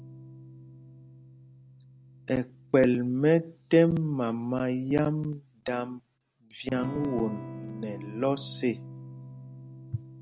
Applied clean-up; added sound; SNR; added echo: none; Electric guitar / Strum; 15 dB; none.